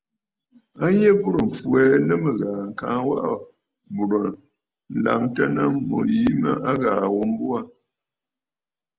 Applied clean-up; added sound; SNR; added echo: none; none; none; none.